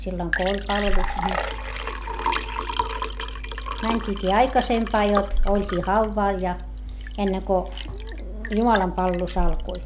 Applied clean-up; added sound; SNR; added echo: none; Liquid; 3 dB; none.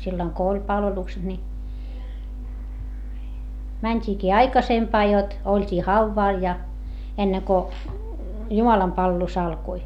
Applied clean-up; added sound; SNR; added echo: none; none; none; none.